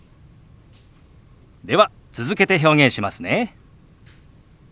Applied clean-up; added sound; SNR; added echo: none; none; none; none.